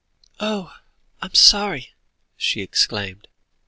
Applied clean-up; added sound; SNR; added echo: none; none; none; none.